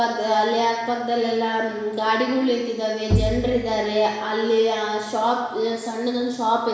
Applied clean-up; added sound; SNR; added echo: none; Bowed string instrument; 4 dB; reverberation time 1.0 s.